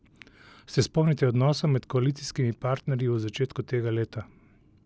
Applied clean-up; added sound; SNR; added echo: none; none; none; none.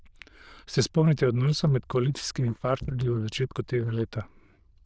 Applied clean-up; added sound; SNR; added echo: neural diffusion model UNIVERSE++.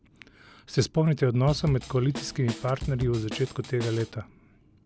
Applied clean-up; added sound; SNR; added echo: none; Drum kit; 11 dB; none.